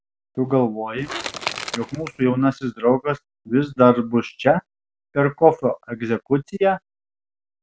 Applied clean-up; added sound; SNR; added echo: none; Crushing / Wood; 9 dB; none.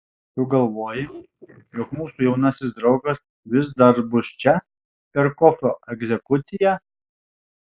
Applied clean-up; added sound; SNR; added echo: neural mask model Resemble Enhance denoiser.